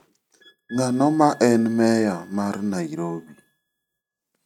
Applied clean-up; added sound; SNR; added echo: neural mask model RNNoise.